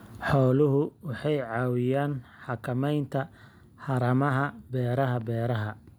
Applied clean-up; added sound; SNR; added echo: none; none; none; none.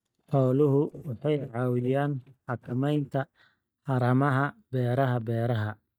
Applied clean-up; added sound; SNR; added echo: neural mask model DeepFilterNet 3.